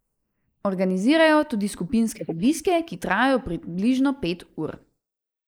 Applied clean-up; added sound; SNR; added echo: neural mask model Resemble Enhance denoiser.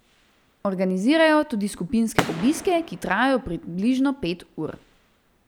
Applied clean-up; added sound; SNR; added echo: none; Fireworks; 13 dB; none.